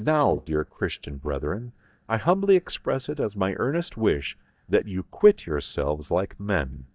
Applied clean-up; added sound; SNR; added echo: neural mask model DeepFilterNet 3.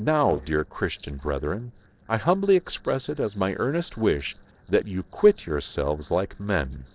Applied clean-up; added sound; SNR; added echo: neural separator model SepFormer DNS4.